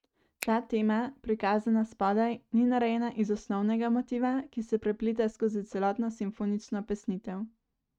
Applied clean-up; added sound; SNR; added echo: neural mask model RNNoise.